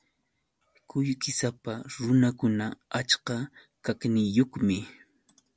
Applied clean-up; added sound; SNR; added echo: none; none; none; none.